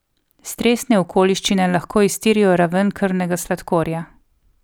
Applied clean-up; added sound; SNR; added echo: none; none; none; none.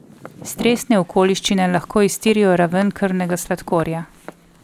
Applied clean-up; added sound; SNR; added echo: none; Walk, footsteps; 20 dB; none.